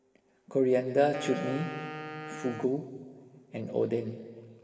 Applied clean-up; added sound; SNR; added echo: none; Wind instrument, woodwind instrument; 11 dB; reverberation time 2.5 s.